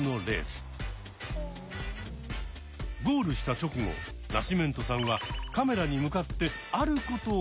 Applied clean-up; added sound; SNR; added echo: none; none; none; none.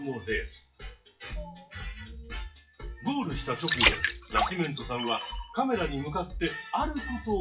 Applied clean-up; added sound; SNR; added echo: classical method WPE with log-MMSE.